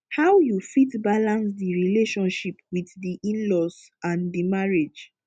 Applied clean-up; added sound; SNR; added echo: none; none; none; none.